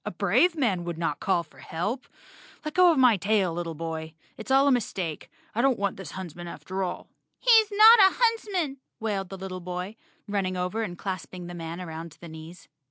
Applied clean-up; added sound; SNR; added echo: none; none; none; none.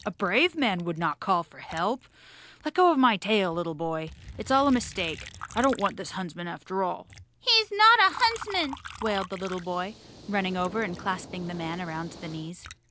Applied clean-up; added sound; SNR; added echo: none; Liquid + Hiss; 17 dB; none.